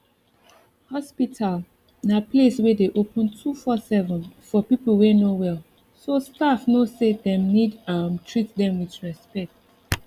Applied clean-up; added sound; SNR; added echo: none; none; none; none.